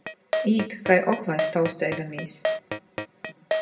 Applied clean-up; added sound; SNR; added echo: none; Keyboard (musical); 4 dB; reverberation time 0.4 s.